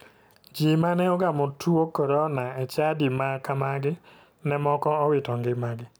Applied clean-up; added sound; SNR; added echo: none; none; none; none.